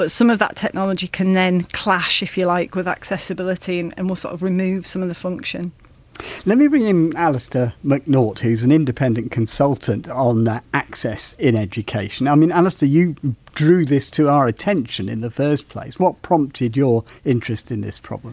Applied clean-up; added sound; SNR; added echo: none; none; none; none.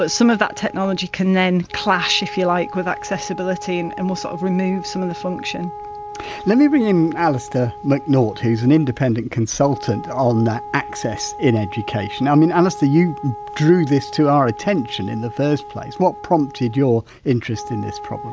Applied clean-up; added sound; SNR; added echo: none; Wind instrument, woodwind instrument; 14 dB; none.